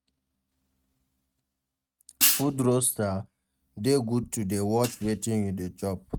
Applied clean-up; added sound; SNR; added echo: neural mask model RNNoise.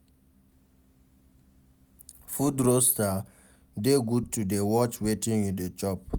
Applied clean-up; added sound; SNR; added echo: none; none; none; none.